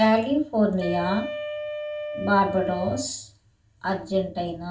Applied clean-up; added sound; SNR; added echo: none; Wind instrument, woodwind instrument; 8 dB; reverberation time 0.2 s.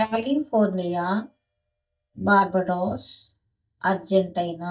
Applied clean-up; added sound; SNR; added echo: neural mask model DeepFilterNet 3.